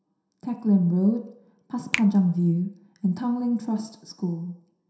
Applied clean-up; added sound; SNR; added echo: none; Finger snapping; 13 dB; reverberation time 0.7 s.